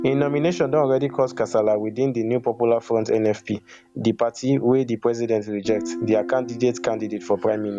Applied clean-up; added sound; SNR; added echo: none; Guitar; 14 dB; none.